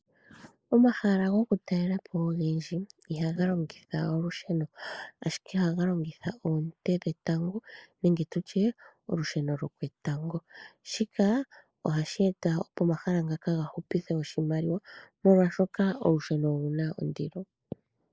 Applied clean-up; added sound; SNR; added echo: neural mask model Resemble Enhance denoiser.